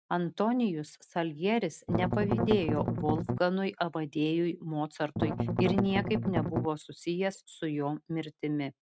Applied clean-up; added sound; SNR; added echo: neural mask model RNNoise.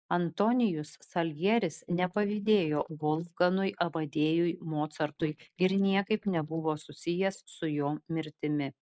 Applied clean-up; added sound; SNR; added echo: neural mask model Resemble Enhance denoiser.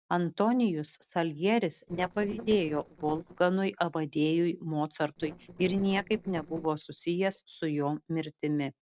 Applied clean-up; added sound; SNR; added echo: neural separator model SepFormer DNS4.